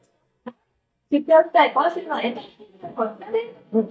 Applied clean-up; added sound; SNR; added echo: neural mask model DeepFilterNet 3.